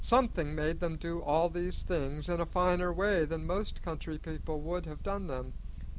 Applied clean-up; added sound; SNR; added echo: none; Purr; 5 dB; none.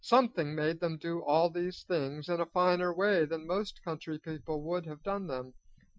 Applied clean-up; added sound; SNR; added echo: classical method Wiener filter.